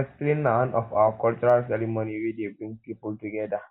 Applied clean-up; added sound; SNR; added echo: none; none; none; none.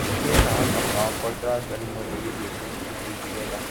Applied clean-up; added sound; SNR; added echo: none; Waves, surf; -5 dB; none.